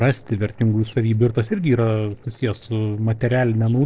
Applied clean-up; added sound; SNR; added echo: neural separator model SepFormer DNS4.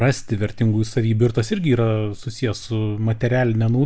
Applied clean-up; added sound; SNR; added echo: none; none; none; none.